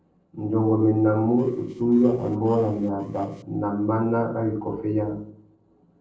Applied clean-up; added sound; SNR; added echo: neural separator model SepFormer DNS4.